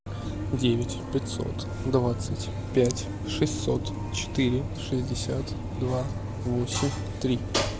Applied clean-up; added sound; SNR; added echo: none; none; none; none.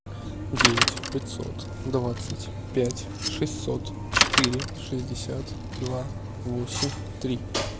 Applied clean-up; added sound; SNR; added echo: none; Bicycle; 1 dB; none.